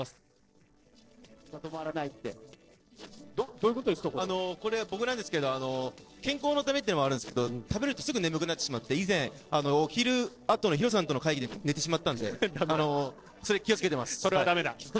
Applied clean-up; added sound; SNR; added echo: neural separator model SepFormer DNS4.